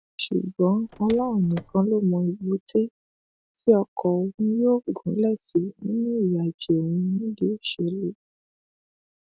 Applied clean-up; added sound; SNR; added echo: none; Car; 20 dB; none.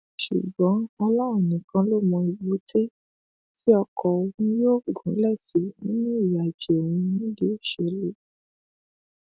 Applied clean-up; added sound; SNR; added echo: none; none; none; none.